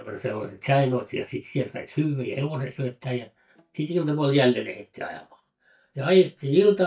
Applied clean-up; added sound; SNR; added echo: neural mask model DeepFilterNet 3.